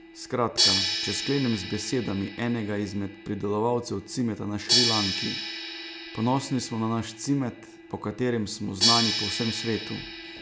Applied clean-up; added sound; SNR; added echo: none; Crash cymbal; 2 dB; none.